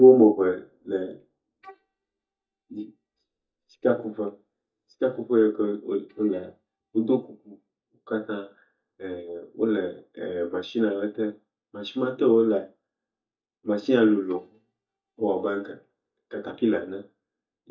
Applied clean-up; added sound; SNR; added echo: neural mask model DeepFilterNet 3.